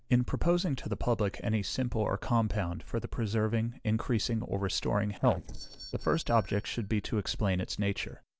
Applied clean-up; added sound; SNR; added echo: neural separator model SepFormer DNS4.